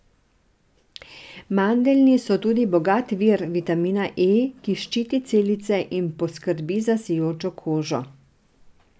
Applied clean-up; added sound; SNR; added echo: none; none; none; none.